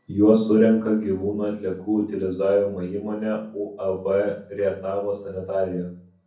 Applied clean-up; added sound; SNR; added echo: none; none; none; reverberation time 0.6 s.